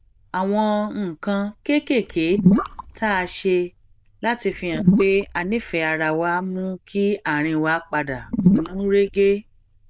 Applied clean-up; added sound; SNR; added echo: neural diffusion model UNIVERSE++.